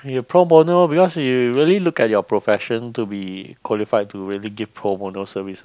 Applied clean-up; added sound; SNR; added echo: none; none; none; none.